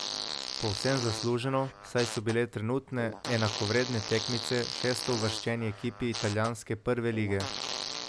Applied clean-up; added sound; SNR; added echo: none; Fart; 7 dB; none.